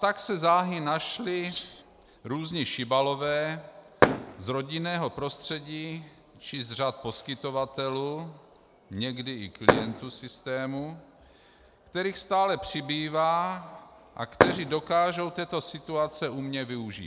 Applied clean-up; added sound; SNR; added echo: none; Fireworks + Rattle (instrument); 0 dB; none.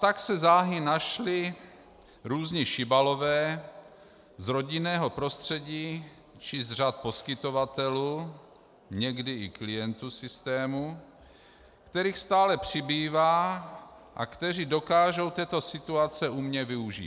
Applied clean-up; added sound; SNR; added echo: none; none; none; none.